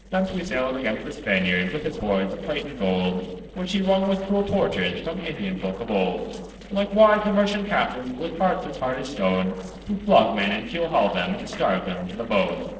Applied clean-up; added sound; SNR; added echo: neural separator model SepFormer DNS4.